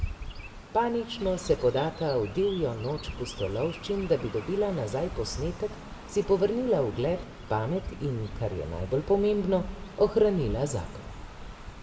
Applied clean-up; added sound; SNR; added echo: none; Chirp, tweet; 11 dB; reverberation time 1.1 s.